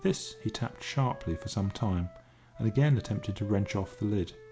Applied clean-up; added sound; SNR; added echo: none; Wind instrument, woodwind instrument; 20 dB; none.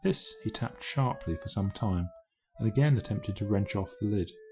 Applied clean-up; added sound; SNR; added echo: classical method Wiener filter.